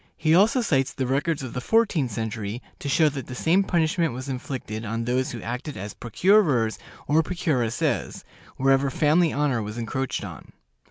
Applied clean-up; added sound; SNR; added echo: none; none; none; none.